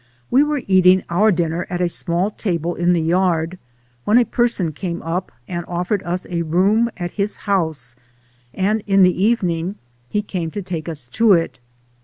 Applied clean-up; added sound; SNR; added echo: none; none; none; none.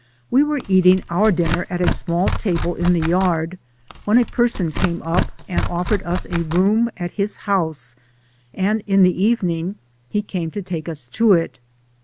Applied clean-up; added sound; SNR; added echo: none; Tearing; 5 dB; none.